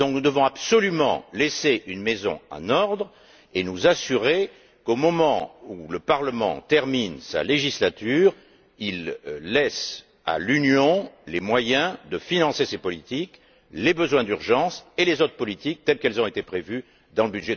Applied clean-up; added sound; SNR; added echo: none; none; none; none.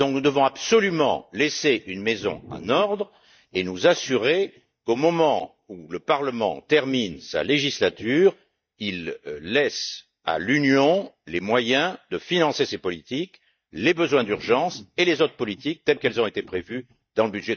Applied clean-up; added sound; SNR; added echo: neural mask model DeepFilterNet 3.